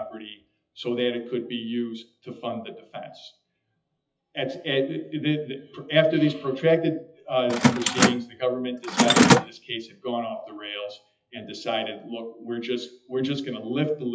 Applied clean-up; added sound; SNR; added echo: classical method WPE with log-MMSE.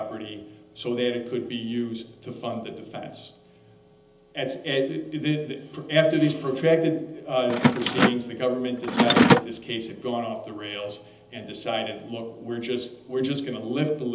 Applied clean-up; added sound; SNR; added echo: none; Mechanisms; -4 dB; reverberation time 1.2 s.